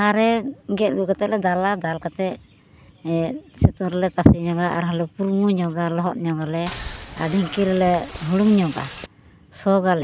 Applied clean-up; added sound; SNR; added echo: none; Boat, Water vehicle; 15 dB; none.